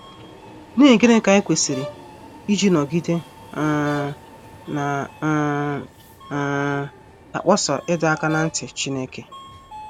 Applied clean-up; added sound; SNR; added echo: none; Subway, metro, underground + Brass instrument; 18 dB; none.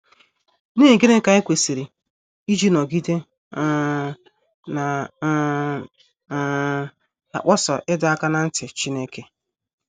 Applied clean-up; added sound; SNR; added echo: none; none; none; none.